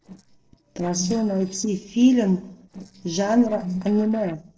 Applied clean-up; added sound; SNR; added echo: neural separator model SepFormer DNS4.